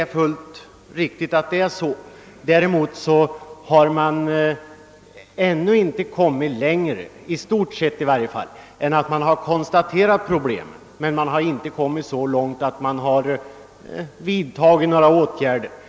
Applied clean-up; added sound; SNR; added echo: none; none; none; none.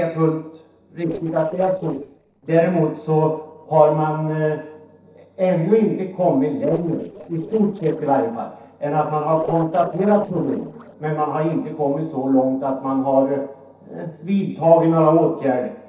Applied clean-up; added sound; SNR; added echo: neural separator model SepFormer DNS4.